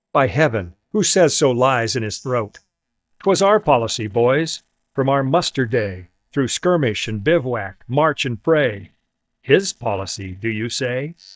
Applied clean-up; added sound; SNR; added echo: neural mask model DeepFilterNet 3.